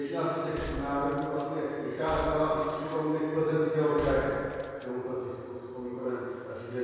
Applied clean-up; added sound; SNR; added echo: none; Gunshot, gunfire; 13 dB; reverberation time 2.2 s.